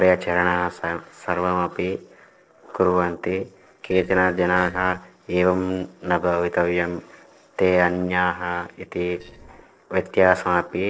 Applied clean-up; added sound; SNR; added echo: neural separator model SepFormer DNS4.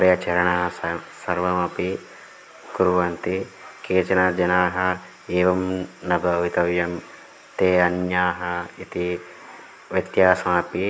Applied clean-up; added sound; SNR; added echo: none; none; none; none.